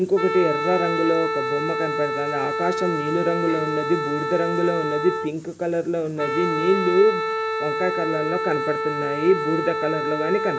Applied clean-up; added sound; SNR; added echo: none; Wind instrument, woodwind instrument; 2 dB; none.